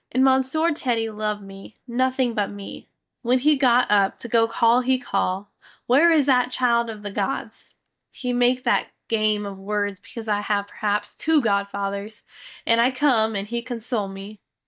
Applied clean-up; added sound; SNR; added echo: neural mask model DeepFilterNet 3.